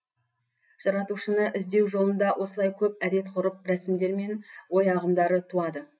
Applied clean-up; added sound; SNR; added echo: none; none; none; none.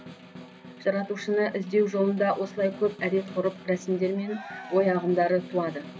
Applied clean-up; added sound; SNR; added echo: none; Snare drum + Cheering; 16 dB; none.